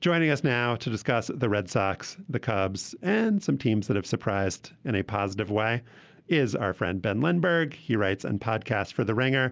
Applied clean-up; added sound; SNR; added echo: none; none; none; none.